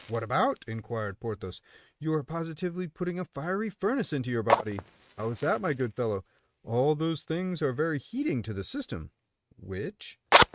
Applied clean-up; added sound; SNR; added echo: neural mask model RNNoise.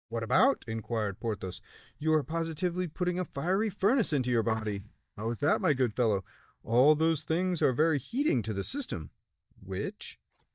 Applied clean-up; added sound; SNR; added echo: neural mask model DeepFilterNet 3.